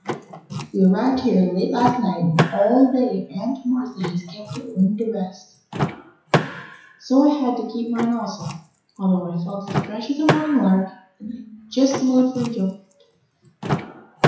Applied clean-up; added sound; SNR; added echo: classical method WPE with log-MMSE.